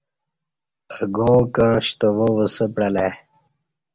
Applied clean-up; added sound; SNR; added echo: none; none; none; none.